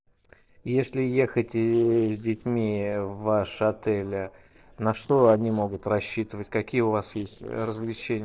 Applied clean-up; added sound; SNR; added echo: neural separator model SepFormer DNS4.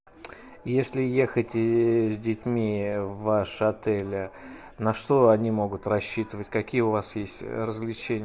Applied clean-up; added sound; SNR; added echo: none; none; none; none.